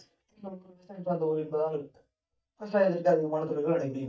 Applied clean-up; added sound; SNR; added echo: neural mask model DeepFilterNet 3.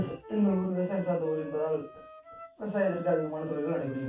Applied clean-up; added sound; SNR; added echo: none; Wind instrument, woodwind instrument; 16 dB; reverberation time 0.2 s.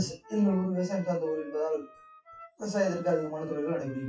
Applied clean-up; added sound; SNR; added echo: classical method WPE with log-MMSE.